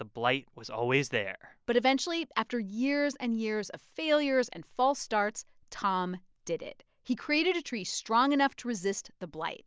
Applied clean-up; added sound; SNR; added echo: none; none; none; none.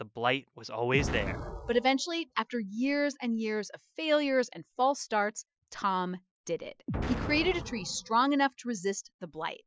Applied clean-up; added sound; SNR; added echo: classical method Wiener filter.